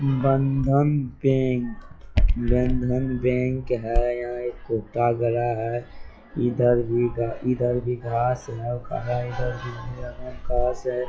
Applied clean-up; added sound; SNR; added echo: classical method log-MMSE.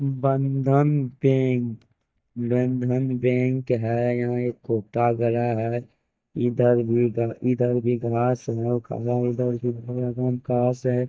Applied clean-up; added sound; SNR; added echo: neural mask model DeepFilterNet 3.